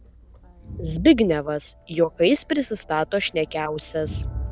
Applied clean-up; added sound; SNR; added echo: none; Crowd; 13 dB; none.